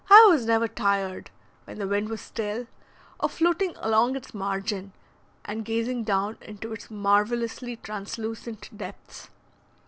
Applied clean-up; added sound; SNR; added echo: none; none; none; none.